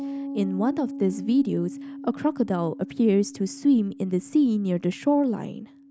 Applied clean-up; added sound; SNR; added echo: none; Piano; 13 dB; none.